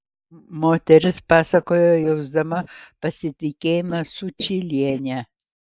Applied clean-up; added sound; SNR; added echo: neural mask model Resemble Enhance denoiser.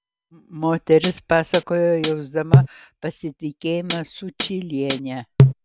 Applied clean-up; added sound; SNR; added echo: none; Hi-hat; -2 dB; none.